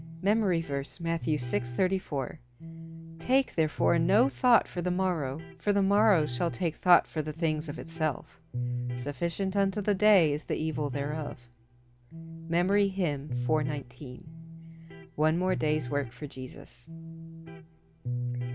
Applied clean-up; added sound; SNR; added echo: none; Electric guitar; 9 dB; none.